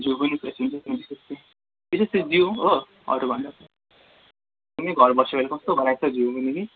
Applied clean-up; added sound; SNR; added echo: none; none; none; none.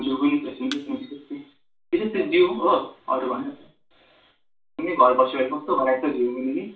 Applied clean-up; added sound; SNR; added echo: none; Thump, thud; 18 dB; reverberation time 0.4 s.